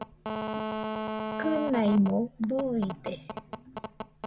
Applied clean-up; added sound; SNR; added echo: none; Telephone; 5 dB; none.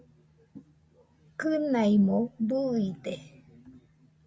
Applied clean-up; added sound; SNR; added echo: none; none; none; none.